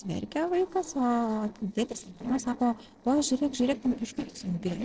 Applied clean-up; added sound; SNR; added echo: neural separator model SepFormer DNS4.